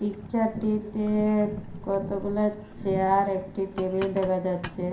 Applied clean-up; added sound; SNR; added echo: none; Boiling; 17 dB; reverberation time 0.5 s.